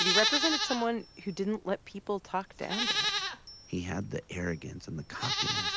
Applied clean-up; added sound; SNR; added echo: none; Livestock, farm animals, working animals; -1 dB; none.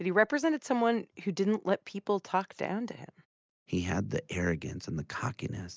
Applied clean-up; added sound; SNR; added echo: none; none; none; none.